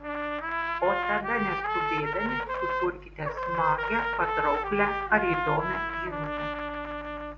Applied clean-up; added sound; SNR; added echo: none; Trumpet; 0 dB; reverberation time 0.5 s.